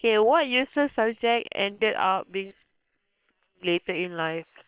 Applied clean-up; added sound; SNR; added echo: neural separator model SepFormer WHAM!.